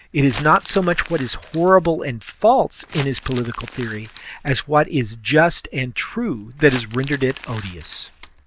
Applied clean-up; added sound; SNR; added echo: none; Crumpling, crinkling; 18 dB; none.